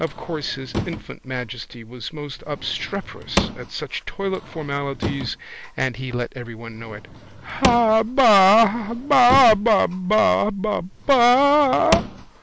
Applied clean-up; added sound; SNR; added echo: none; Drawer open or close / Wood; 11 dB; none.